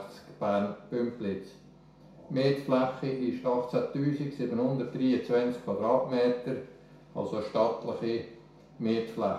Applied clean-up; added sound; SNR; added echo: none; none; none; reverberation time 0.6 s.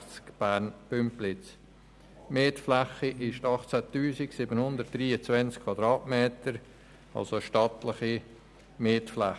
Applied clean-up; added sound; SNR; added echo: none; none; none; none.